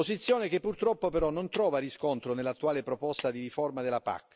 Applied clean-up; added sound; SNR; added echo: none; Clapping; 18 dB; none.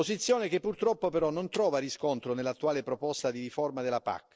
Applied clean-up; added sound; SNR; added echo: neural separator model SepFormer DNS4.